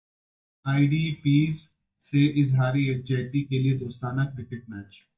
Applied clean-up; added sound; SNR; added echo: neural mask model DeepFilterNet 3.